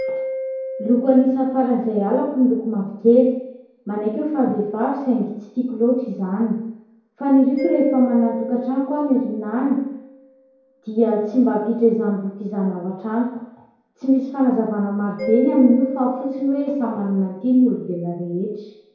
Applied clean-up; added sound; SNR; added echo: none; Mallet percussion; 13 dB; reverberation time 0.9 s.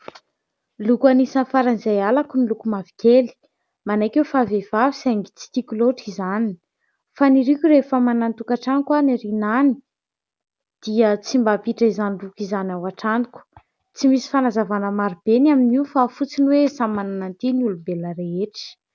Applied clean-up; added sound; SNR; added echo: none; none; none; none.